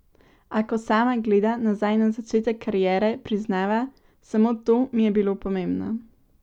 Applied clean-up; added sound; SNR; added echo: none; none; none; none.